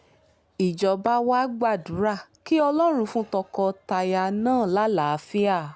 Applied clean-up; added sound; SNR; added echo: none; none; none; none.